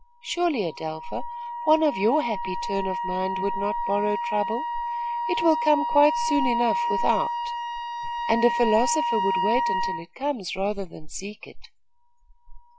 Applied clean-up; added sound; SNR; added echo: none; Wind instrument, woodwind instrument; 2 dB; none.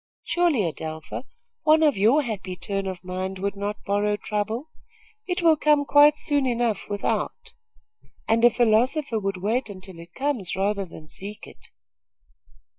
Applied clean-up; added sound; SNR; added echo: neural mask model DeepFilterNet 3.